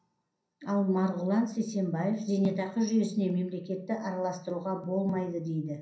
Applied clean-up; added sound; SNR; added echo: none; none; none; reverberation time 0.6 s.